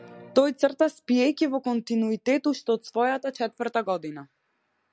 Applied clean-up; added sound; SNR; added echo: none; none; none; none.